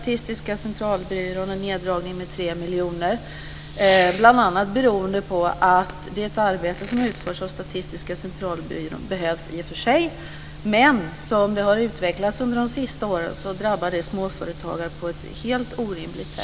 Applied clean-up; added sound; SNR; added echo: none; Fireworks; 18 dB; none.